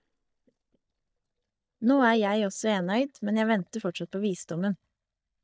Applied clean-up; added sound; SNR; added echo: neural mask model DeepFilterNet 3.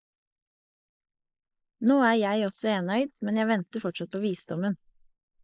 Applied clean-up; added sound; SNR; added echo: neural mask model Resemble Enhance denoiser.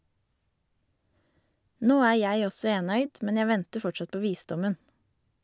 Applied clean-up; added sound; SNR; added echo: none; none; none; none.